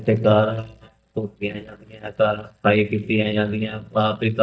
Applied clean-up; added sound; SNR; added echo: neural mask model DeepFilterNet 3.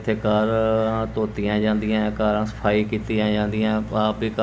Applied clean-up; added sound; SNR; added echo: none; none; none; none.